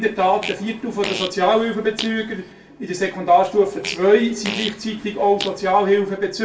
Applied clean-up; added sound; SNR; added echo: none; Fart; 13 dB; reverberation time 0.2 s.